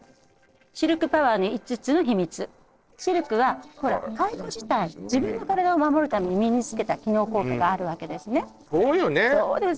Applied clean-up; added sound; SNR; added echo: neural separator model SepFormer DNS4.